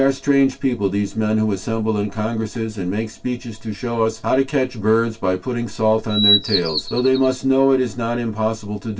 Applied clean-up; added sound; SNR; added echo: none; Bird vocalization, bird call, bird song; 2 dB; reverberation time 0.2 s.